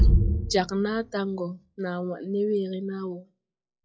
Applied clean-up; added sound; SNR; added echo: classical method log-MMSE.